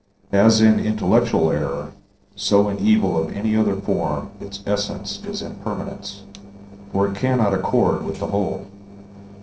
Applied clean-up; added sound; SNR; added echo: neural separator model SepFormer DNS4.